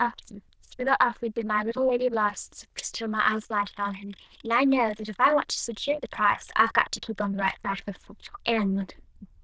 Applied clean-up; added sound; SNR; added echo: neural diffusion model UNIVERSE++.